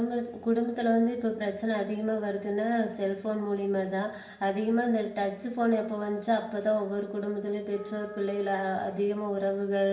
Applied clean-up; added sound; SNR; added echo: none; Wind instrument, woodwind instrument; 19 dB; reverberation time 1.3 s.